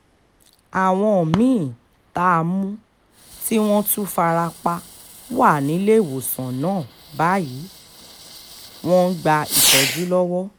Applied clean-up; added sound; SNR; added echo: none; Fireworks; 8 dB; none.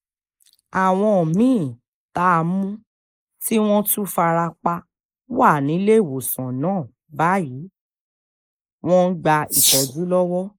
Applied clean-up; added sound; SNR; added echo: neural mask model Resemble Enhance denoiser.